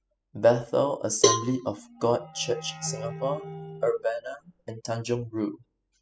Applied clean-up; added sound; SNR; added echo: classical method spectral subtraction.